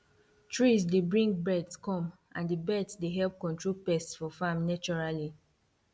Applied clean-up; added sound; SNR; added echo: none; none; none; none.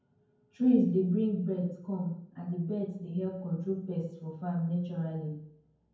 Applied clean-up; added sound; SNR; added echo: none; none; none; reverberation time 0.9 s.